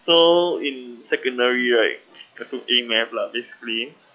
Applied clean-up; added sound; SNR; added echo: classical method log-MMSE.